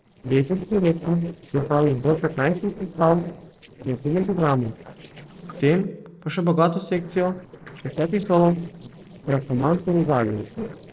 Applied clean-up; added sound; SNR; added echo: neural separator model SepFormer DNS4.